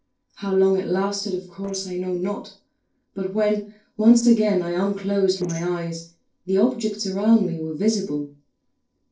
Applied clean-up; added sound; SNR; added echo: neural separator model SepFormer DNS4.